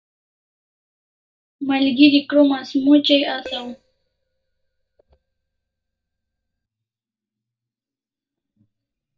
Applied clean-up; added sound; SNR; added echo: neural mask model DeepFilterNet 3.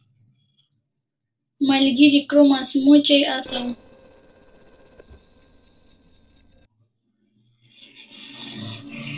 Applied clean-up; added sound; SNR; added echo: neural separator model SepFormer DNS4.